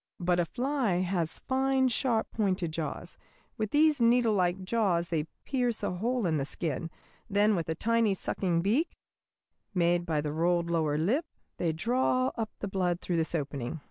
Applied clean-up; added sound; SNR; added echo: none; none; none; none.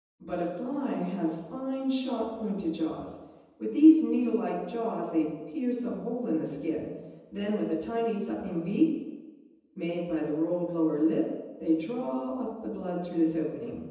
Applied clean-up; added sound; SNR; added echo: none; none; none; reverberation time 1.1 s.